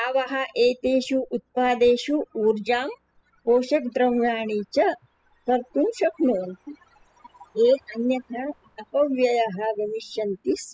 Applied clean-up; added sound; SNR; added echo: classical method spectral subtraction.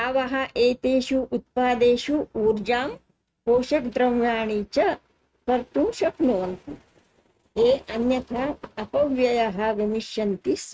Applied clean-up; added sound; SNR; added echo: neural mask model RNNoise.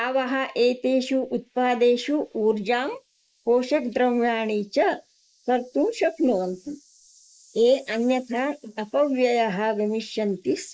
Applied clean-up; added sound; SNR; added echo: neural mask model Resemble Enhance denoiser.